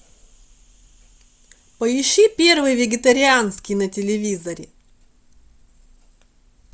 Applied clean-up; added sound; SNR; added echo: none; none; none; none.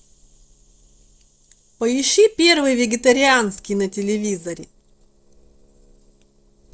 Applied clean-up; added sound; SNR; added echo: neural separator model SepFormer DNS4.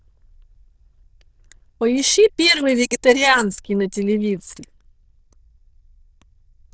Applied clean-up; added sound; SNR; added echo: neural diffusion model UNIVERSE++.